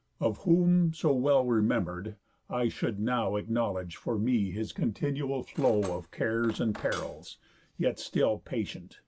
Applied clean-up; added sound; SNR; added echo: none; Cutlery, silverware; 18 dB; none.